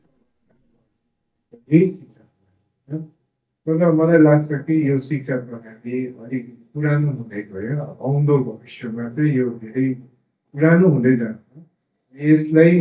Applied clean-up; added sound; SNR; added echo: neural mask model DeepFilterNet 3.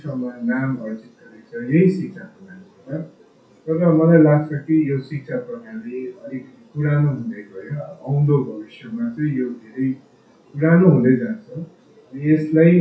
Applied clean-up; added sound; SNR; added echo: classical method WPE with log-MMSE.